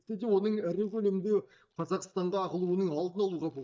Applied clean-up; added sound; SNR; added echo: neural mask model DeepFilterNet 3.